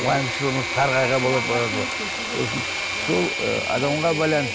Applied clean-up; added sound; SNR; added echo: none; Engine / Mechanisms; 3 dB; none.